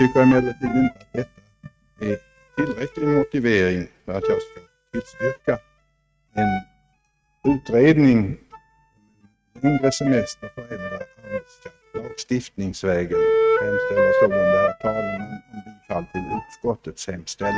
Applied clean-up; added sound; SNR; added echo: neural mask model RNNoise.